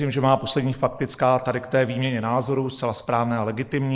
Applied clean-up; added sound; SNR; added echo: neural mask model Resemble Enhance denoiser.